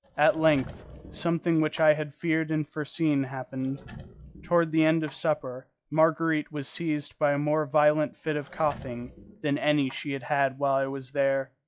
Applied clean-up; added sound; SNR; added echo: classical method log-MMSE.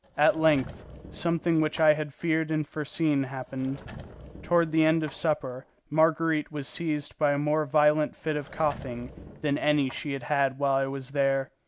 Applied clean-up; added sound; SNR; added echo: none; Sliding door / Wood; 19 dB; none.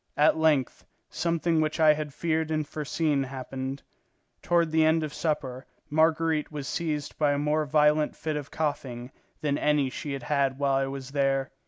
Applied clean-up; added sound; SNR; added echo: none; none; none; none.